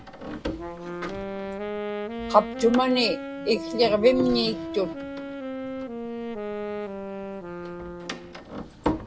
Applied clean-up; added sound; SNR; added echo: none; Door + Wind instrument, woodwind instrument; 5 dB; none.